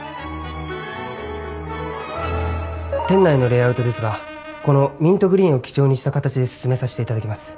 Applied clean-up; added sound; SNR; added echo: none; Brass instrument; 19 dB; none.